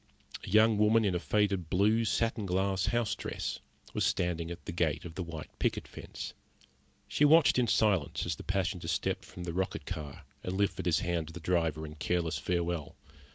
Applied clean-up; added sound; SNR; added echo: none; none; none; none.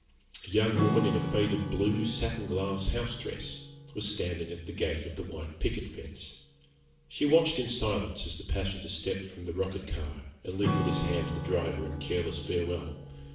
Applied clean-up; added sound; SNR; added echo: none; Acoustic guitar / Strum; 6 dB; reverberation time 0.7 s.